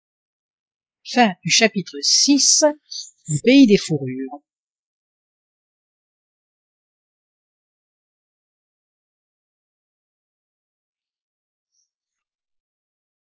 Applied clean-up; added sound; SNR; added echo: neural mask model Resemble Enhance denoiser.